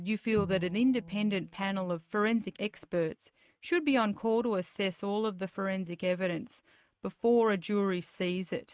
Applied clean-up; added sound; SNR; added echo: neural mask model RNNoise.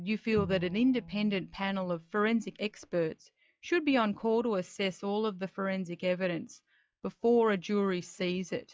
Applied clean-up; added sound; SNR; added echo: classical method log-MMSE.